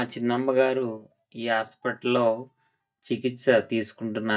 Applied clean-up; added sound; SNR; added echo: neural mask model DeepFilterNet 3.